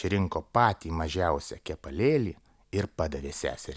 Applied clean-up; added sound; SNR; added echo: none; none; none; none.